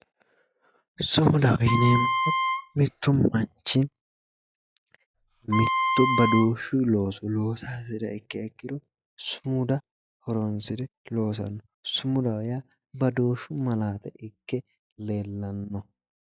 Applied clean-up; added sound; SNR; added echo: classical method log-MMSE.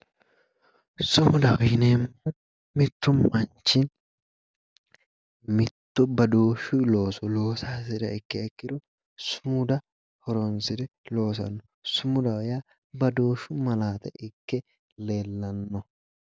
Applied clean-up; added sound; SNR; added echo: none; none; none; none.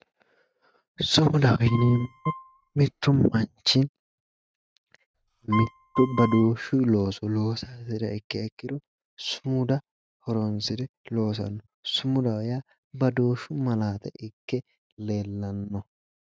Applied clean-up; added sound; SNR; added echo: neural mask model RNNoise.